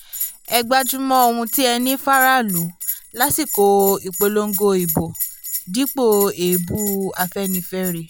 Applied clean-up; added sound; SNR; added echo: none; Bell; 8 dB; none.